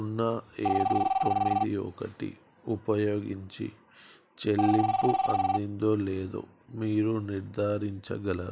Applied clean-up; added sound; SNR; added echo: none; Telephone; 2 dB; none.